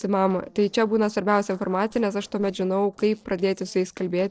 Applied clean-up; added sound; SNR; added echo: neural separator model SepFormer DNS4.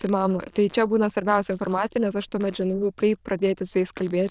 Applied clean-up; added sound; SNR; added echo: neural diffusion model UNIVERSE++.